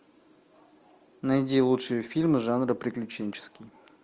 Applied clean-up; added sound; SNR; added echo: none; none; none; none.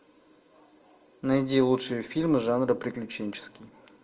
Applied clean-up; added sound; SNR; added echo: none; none; none; reverberation time 0.6 s.